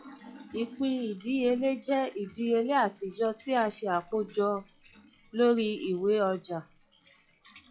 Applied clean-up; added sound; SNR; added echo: classical method log-MMSE.